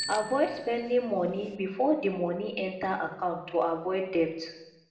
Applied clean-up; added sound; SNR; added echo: none; Bicycle bell; 17 dB; reverberation time 0.8 s.